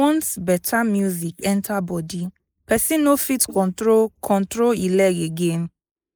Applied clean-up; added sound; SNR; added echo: neural mask model Resemble Enhance denoiser.